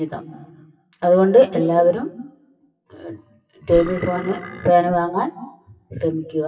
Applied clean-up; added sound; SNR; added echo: classical method WPE with log-MMSE.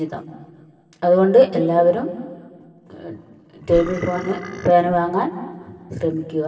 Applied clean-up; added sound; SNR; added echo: none; Burping, eructation; 13 dB; reverberation time 2.2 s.